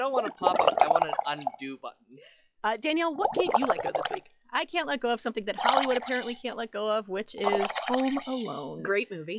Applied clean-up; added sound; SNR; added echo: classical method log-MMSE.